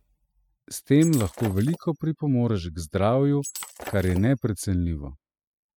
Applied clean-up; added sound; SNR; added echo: classical method spectral subtraction.